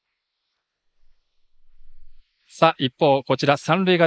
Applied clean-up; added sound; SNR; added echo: neural mask model Resemble Enhance denoiser.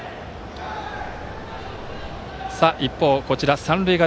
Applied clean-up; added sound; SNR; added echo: none; Wind; 17 dB; none.